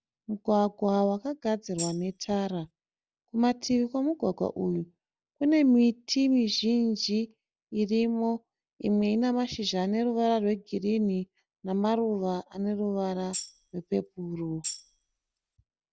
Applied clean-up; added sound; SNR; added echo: none; Tambourine; 13 dB; none.